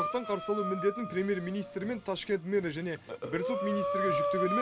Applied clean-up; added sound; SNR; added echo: none; Breathing; 2 dB; none.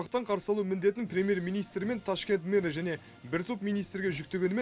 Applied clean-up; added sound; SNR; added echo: none; none; none; none.